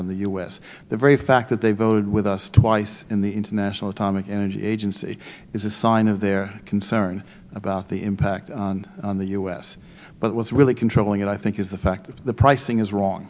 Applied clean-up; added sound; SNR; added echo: none; none; none; none.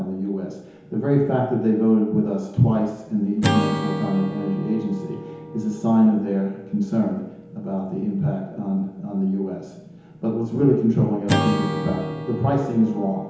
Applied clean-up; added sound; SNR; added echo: none; Acoustic guitar / Strum; 9 dB; reverberation time 1.0 s.